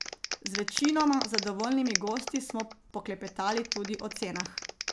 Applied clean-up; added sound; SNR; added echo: none; Clapping; 6 dB; none.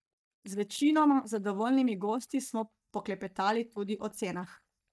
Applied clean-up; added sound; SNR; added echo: neural mask model DeepFilterNet 3.